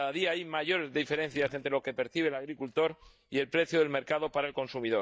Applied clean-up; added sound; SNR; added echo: neural mask model DeepFilterNet 3.